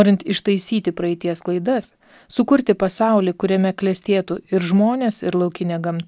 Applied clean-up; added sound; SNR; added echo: none; none; none; none.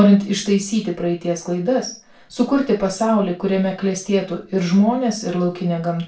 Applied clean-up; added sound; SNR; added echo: none; none; none; reverberation time 0.3 s.